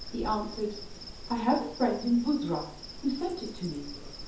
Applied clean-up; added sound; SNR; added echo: none; Insect; 11 dB; reverberation time 0.6 s.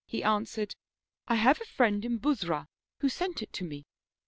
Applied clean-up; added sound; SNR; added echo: none; none; none; none.